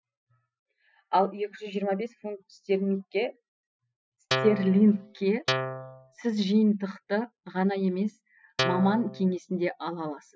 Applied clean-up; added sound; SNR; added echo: classical method spectral subtraction.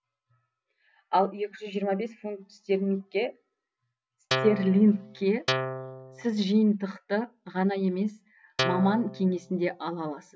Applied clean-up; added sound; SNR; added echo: none; Guitar; 4 dB; none.